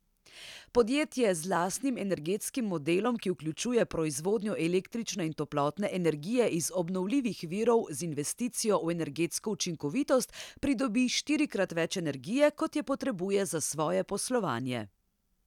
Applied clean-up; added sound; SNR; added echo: none; none; none; none.